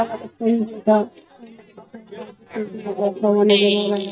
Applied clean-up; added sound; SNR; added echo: neural mask model DeepFilterNet 3.